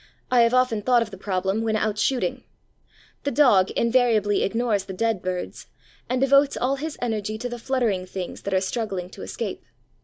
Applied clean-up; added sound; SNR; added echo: none; none; none; none.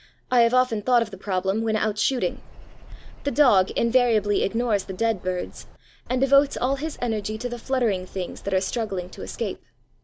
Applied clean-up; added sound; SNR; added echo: none; Bird vocalization, bird call, bird song; 15 dB; none.